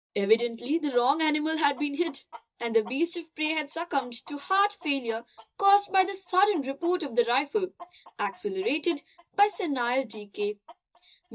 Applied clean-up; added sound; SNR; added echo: neural mask model DeepFilterNet 3.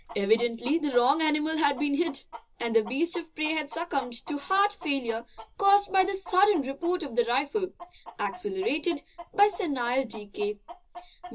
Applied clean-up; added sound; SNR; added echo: none; Chicken, rooster; 18 dB; reverberation time 0.2 s.